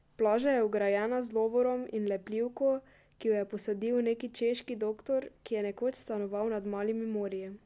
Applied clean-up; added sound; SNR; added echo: none; none; none; none.